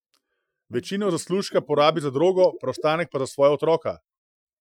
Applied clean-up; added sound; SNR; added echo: classical method Wiener filter.